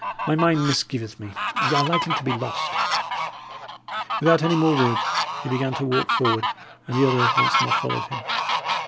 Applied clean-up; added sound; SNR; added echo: none; Fowl; 0 dB; none.